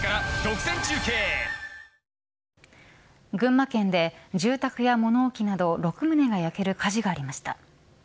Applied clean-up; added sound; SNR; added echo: none; none; none; none.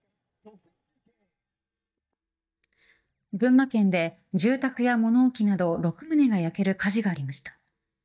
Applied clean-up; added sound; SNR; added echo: neural mask model DeepFilterNet 3.